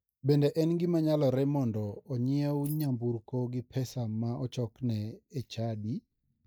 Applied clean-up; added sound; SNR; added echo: neural mask model DeepFilterNet 3.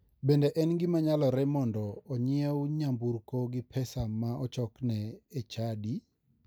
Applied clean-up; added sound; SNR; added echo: none; none; none; none.